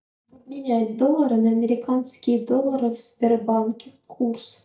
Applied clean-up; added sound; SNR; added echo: neural mask model DeepFilterNet 3.